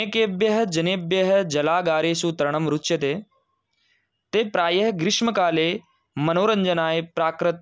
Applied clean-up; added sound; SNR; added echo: none; none; none; none.